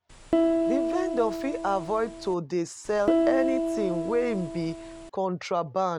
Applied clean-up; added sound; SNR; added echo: none; Piano; -1 dB; none.